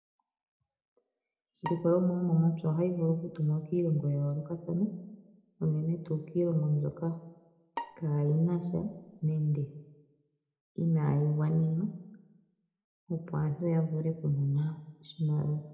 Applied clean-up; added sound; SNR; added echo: none; Bowed string instrument; 16 dB; reverberation time 0.5 s.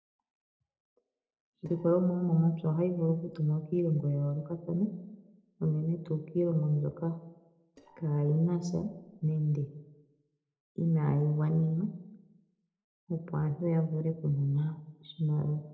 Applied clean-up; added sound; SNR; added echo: neural separator model SepFormer DNS4.